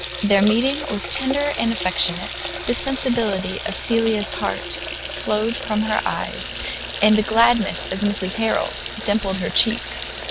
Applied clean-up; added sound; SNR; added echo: none; Water tap, faucet; 8 dB; none.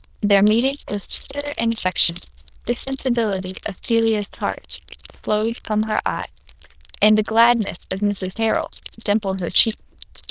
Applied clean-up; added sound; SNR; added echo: neural diffusion model UNIVERSE++.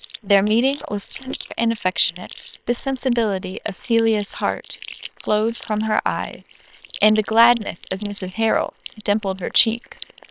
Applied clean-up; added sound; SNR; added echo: neural separator model SepFormer WHAM!.